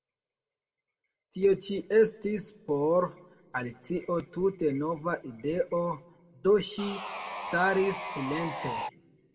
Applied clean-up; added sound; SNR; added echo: none; Sawing; 6 dB; reverberation time 0.4 s.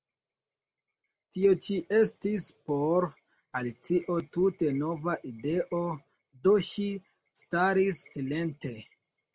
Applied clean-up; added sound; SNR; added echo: none; none; none; none.